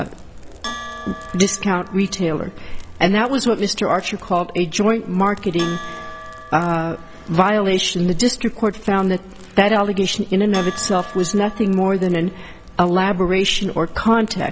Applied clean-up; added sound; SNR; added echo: none; Crackle + Bell; 14 dB; none.